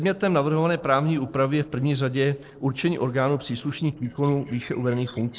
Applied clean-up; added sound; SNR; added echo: neural separator model SepFormer DNS4.